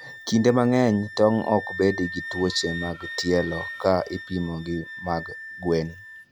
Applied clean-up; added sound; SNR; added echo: none; Wind instrument, woodwind instrument; 13 dB; none.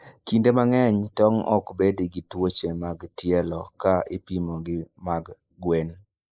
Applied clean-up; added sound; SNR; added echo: neural mask model Resemble Enhance denoiser.